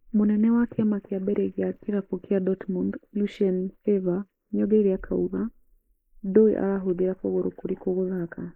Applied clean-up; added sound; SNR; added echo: neural mask model Resemble Enhance denoiser.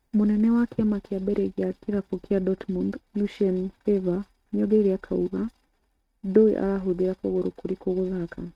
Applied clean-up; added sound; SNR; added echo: neural mask model RNNoise.